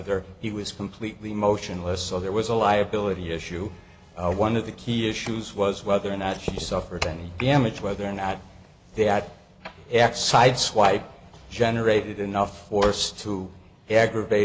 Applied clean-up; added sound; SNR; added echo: none; none; none; none.